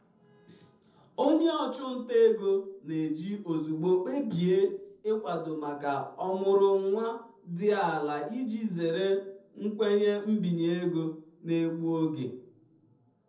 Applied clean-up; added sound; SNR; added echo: none; Bowed string instrument; 16 dB; reverberation time 0.7 s.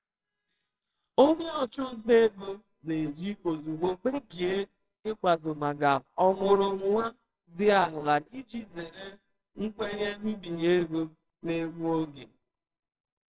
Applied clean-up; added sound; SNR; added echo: neural separator model SepFormer WHAMR!.